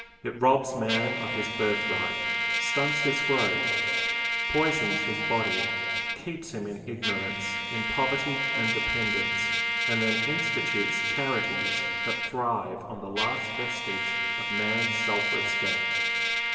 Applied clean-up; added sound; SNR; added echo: none; Trumpet; -3 dB; reverberation time 2.4 s.